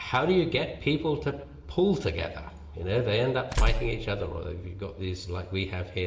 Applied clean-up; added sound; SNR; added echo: none; Tools; 2 dB; reverberation time 1.0 s.